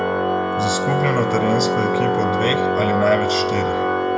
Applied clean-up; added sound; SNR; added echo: none; Organ; -3 dB; reverberation time 1.2 s.